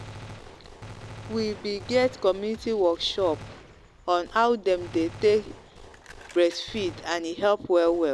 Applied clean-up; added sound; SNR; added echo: none; Gunshot, gunfire; 17 dB; none.